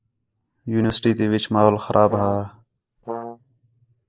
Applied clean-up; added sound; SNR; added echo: neural mask model Resemble Enhance denoiser.